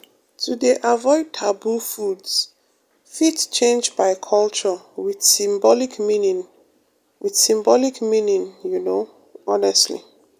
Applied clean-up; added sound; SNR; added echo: none; none; none; none.